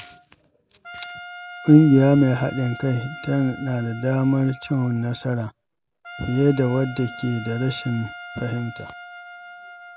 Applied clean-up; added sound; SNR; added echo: none; Trumpet; 16 dB; none.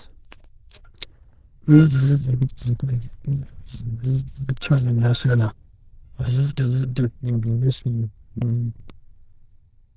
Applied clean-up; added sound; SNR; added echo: neural diffusion model UNIVERSE++.